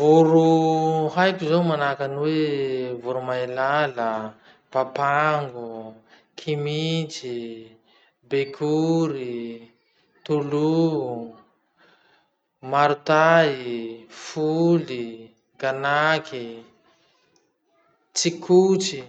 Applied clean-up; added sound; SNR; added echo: none; none; none; none.